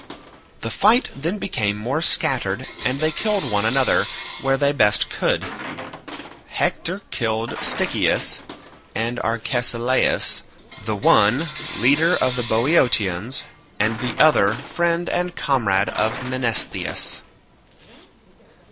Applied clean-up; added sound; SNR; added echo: none; Coin (dropping) / Bell; 14 dB; none.